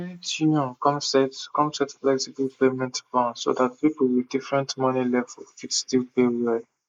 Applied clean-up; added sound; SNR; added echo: neural mask model Resemble Enhance denoiser.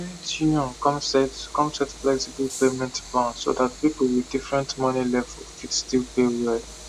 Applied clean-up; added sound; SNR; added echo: none; Train; 17 dB; none.